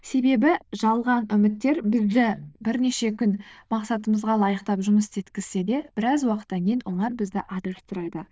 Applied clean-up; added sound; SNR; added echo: neural diffusion model UNIVERSE++.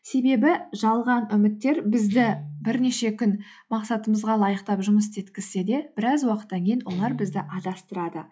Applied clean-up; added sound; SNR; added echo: classical method log-MMSE.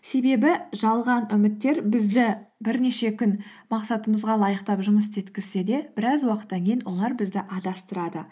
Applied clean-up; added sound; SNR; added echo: neural mask model Resemble Enhance denoiser.